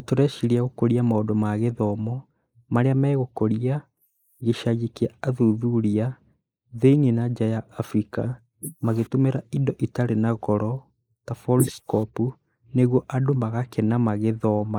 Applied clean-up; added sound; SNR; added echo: neural mask model Resemble Enhance denoiser.